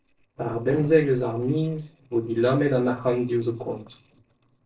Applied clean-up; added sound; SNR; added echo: neural separator model SepFormer DNS4.